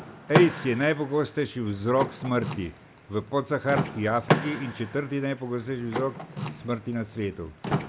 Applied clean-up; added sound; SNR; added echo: none; Door / Car; 4 dB; none.